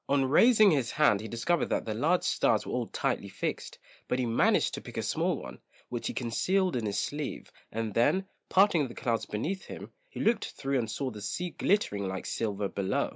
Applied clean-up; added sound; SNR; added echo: none; none; none; none.